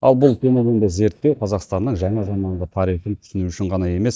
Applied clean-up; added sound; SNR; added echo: neural mask model DeepFilterNet 3.